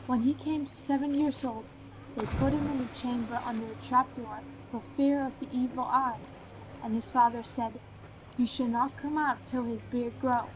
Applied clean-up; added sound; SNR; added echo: none; Cricket / Waves, surf; 12 dB; none.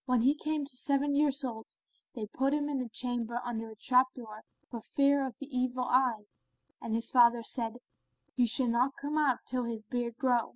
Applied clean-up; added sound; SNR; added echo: none; none; none; none.